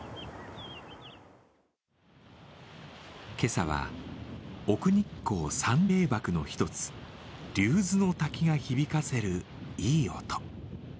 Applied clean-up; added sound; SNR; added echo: none; none; none; none.